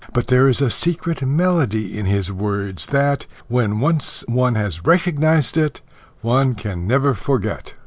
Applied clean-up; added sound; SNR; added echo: none; none; none; none.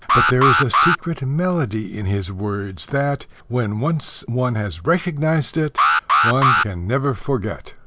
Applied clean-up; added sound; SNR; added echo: none; Alarm; -2 dB; none.